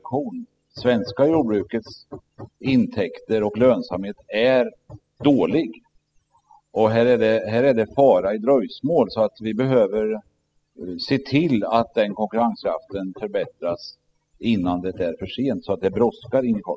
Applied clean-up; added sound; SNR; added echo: classical method spectral subtraction.